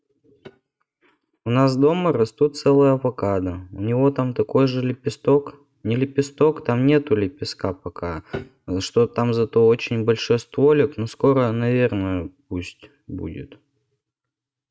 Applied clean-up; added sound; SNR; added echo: neural mask model RNNoise.